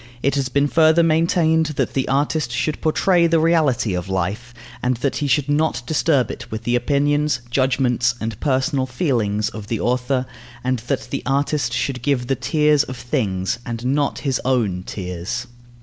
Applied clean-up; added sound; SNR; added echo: none; none; none; none.